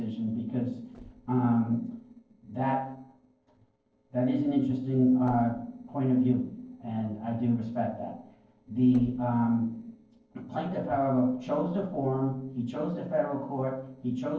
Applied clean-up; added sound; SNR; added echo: neural separator model SepFormer DNS4.